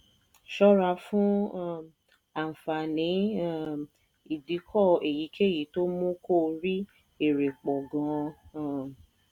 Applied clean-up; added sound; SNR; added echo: none; none; none; none.